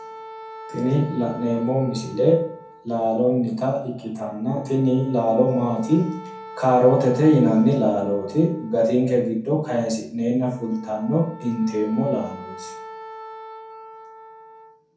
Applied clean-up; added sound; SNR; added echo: none; Wind instrument, woodwind instrument; 18 dB; reverberation time 0.5 s.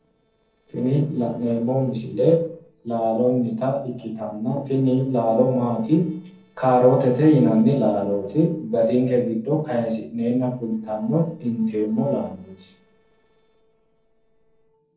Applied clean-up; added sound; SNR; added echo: neural separator model SepFormer DNS4.